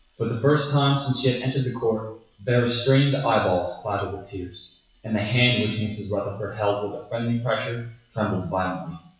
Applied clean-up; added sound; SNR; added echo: classical method WPE with log-MMSE.